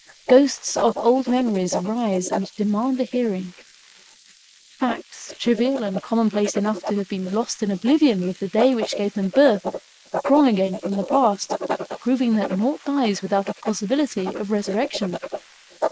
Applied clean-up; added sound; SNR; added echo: neural mask model Resemble Enhance denoiser.